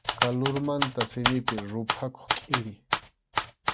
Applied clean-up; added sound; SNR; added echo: none; Typewriter; -4 dB; none.